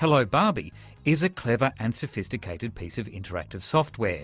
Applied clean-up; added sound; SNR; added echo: none; none; none; none.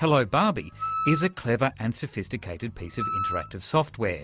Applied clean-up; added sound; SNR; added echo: none; Wind instrument, woodwind instrument; 7 dB; none.